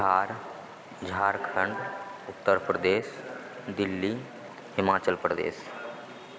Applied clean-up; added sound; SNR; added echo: none; Stream; 18 dB; none.